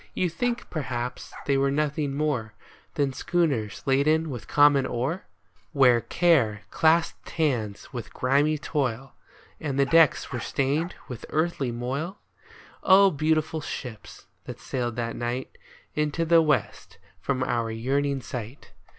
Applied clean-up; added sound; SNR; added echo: none; Bark; 18 dB; none.